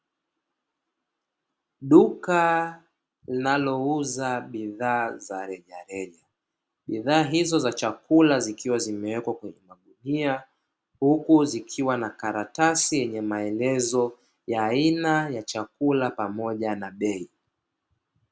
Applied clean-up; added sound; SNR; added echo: none; none; none; none.